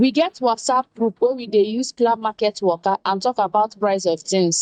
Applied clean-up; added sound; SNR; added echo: neural mask model DeepFilterNet 3.